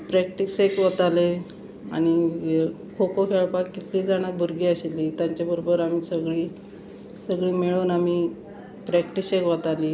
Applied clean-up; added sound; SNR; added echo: none; none; none; none.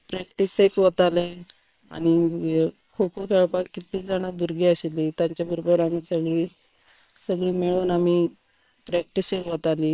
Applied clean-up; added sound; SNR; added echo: neural separator model SepFormer WHAM!.